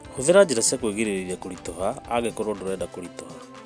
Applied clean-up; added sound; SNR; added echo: none; Organ; 18 dB; none.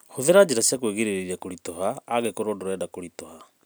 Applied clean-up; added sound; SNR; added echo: none; none; none; none.